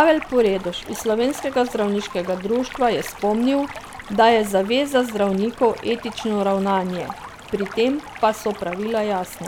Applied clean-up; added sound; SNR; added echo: none; Stream; 16 dB; none.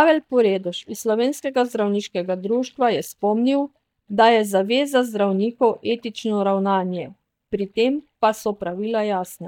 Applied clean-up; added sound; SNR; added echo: neural mask model DeepFilterNet 3.